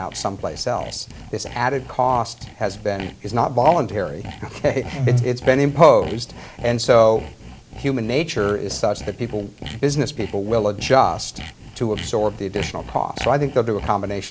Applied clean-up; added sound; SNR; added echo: none; Sawing; 16 dB; none.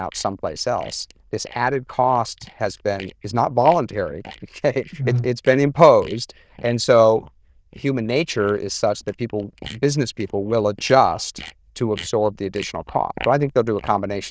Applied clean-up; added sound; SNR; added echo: neural diffusion model UNIVERSE++.